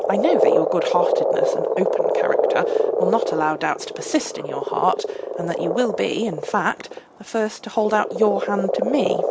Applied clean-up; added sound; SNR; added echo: none; Frog; -2 dB; none.